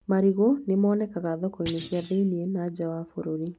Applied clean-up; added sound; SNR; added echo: none; Thump, thud; 17 dB; none.